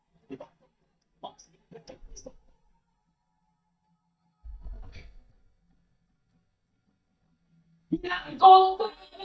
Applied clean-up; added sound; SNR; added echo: neural mask model DeepFilterNet 3.